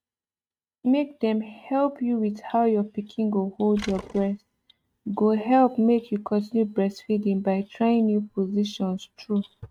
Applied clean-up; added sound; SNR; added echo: neural mask model RNNoise.